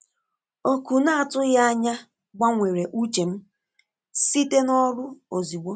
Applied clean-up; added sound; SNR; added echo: none; none; none; none.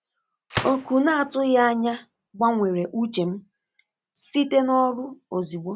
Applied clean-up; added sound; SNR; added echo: none; Gunshot, gunfire; 14 dB; none.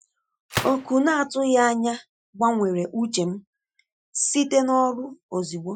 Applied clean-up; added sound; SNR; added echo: classical method Wiener filter.